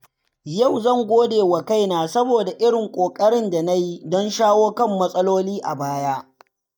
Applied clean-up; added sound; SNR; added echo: neural mask model DeepFilterNet 3.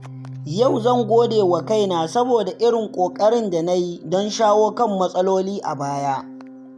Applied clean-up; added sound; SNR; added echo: none; Organ; 17 dB; none.